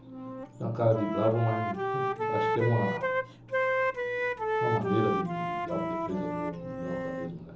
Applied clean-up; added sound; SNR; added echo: none; Wind instrument, woodwind instrument; 0 dB; reverberation time 1.2 s.